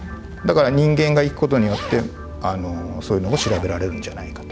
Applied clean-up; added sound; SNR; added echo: none; Zipper (clothing); 15 dB; none.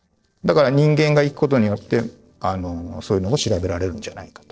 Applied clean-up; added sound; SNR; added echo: neural separator model SepFormer DNS4.